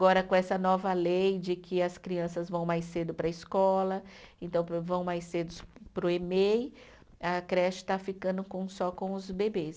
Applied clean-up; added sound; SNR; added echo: none; none; none; none.